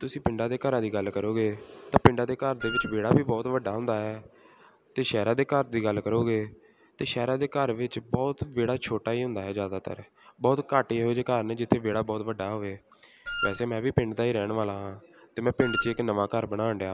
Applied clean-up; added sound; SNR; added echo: none; Wind instrument, woodwind instrument; 3 dB; none.